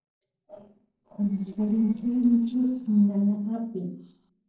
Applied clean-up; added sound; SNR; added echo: neural separator model SepFormer DNS4.